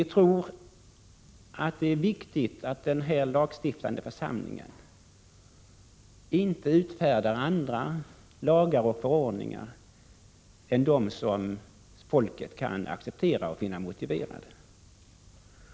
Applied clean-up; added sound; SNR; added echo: none; none; none; none.